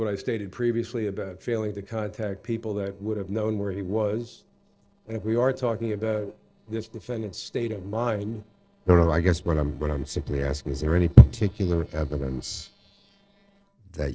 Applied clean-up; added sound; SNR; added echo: neural separator model SepFormer DNS4.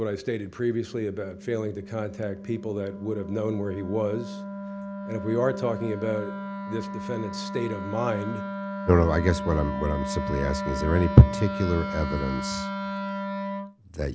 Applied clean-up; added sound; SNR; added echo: none; Wind instrument, woodwind instrument; 7 dB; none.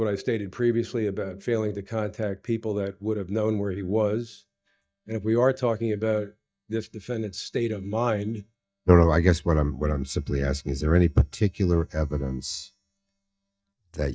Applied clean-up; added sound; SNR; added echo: neural mask model DeepFilterNet 3.